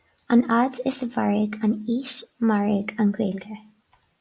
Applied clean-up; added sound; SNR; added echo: none; none; none; none.